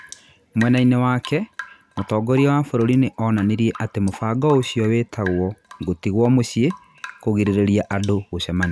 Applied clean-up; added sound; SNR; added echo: none; Drip / Rain; 19 dB; none.